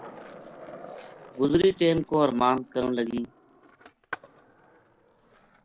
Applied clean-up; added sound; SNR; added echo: none; Skateboard; 19 dB; none.